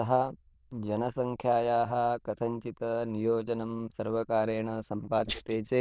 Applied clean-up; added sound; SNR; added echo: neural diffusion model UNIVERSE++.